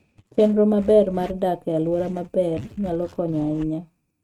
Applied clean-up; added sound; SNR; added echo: neural mask model RNNoise.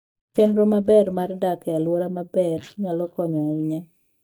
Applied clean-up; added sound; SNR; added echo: neural mask model DeepFilterNet 3.